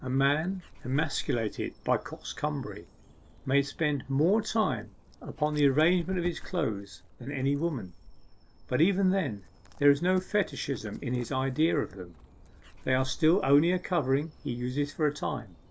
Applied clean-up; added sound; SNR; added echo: none; Dog; 16 dB; none.